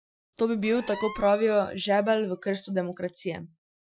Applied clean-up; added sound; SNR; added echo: classical method Wiener filter.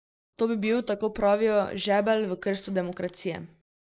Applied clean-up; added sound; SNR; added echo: neural mask model Resemble Enhance denoiser.